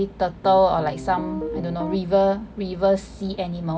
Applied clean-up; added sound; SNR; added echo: none; Piano; 10 dB; none.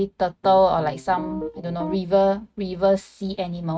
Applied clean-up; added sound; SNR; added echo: neural mask model RNNoise.